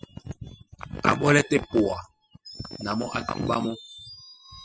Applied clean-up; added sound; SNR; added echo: classical method spectral subtraction.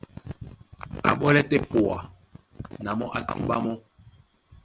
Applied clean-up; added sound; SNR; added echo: none; none; none; none.